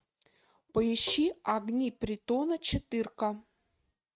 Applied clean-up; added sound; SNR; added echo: neural mask model RNNoise.